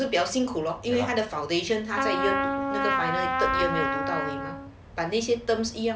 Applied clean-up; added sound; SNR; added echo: none; Trumpet; 0 dB; none.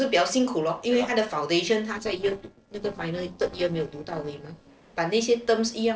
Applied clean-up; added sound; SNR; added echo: neural separator model SepFormer DNS4.